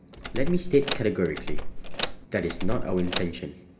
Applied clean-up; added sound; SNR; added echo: none; Door; -1 dB; reverberation time 0.9 s.